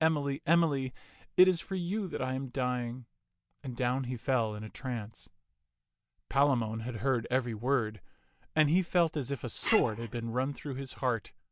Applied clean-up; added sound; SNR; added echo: neural mask model DeepFilterNet 3.